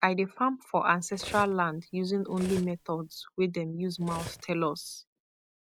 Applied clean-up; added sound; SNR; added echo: none; Cutlery, silverware; 16 dB; none.